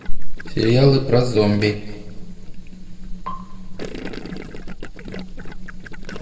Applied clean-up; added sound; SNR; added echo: neural separator model SepFormer DNS4.